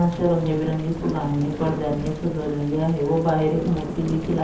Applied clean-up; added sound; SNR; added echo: none; Thunder / Rain; 10 dB; reverberation time 0.5 s.